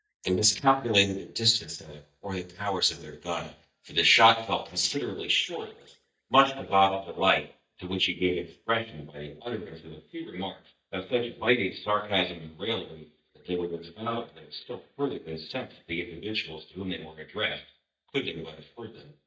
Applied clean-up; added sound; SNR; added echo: neural mask model DeepFilterNet 3.